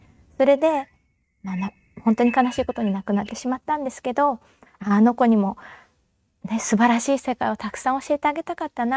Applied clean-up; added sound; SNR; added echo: neural mask model RNNoise.